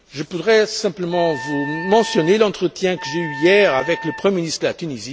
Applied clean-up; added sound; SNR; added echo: none; Wind instrument, woodwind instrument; 12 dB; none.